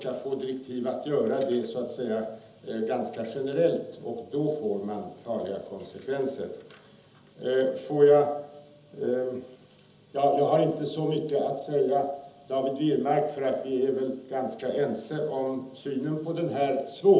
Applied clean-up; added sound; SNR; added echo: none; none; none; reverberation time 1.2 s.